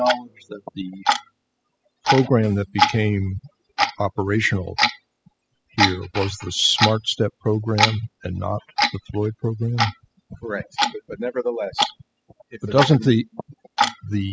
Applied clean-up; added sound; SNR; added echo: classical method spectral subtraction.